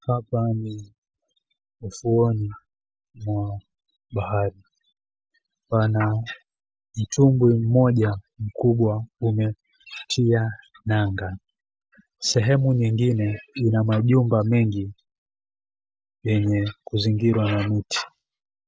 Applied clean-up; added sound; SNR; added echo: none; none; none; none.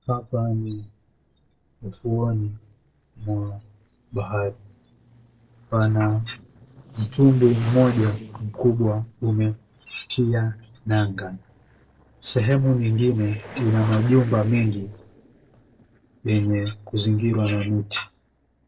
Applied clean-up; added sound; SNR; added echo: neural separator model SepFormer DNS4.